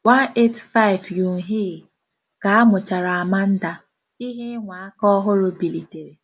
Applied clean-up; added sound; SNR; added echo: none; none; none; none.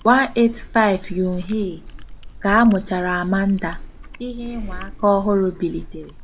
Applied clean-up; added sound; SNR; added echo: none; Chewing, mastication; 13 dB; none.